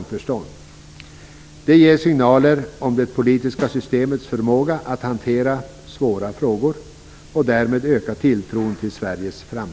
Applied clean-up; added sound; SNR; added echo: none; Snare drum; 19 dB; none.